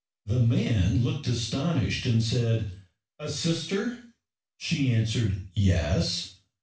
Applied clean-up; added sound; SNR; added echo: none; none; none; reverberation time 0.3 s.